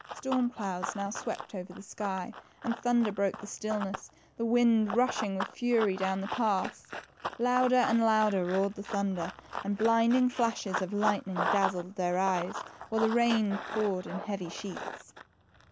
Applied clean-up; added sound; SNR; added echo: none; Run; 9 dB; none.